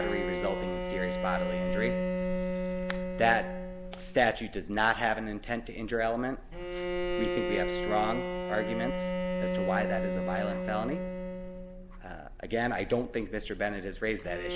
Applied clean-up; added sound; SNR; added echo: none; Bowed string instrument; 2 dB; none.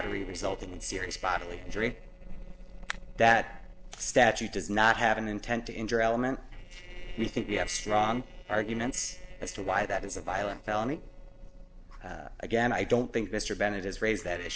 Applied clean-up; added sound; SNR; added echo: neural separator model SepFormer DNS4.